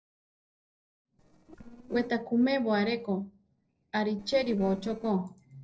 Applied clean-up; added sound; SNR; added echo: neural separator model SepFormer DNS4.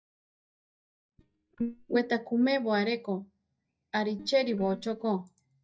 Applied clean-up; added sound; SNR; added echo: neural mask model DeepFilterNet 3.